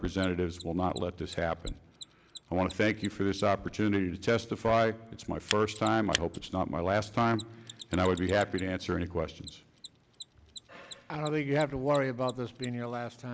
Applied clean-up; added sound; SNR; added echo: none; Mechanisms; 16 dB; none.